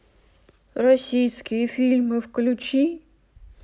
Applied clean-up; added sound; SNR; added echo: none; none; none; none.